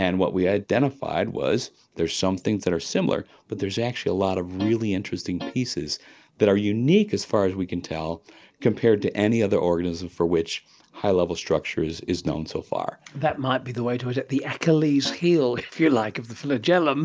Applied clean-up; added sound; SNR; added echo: none; Guitar; 14 dB; none.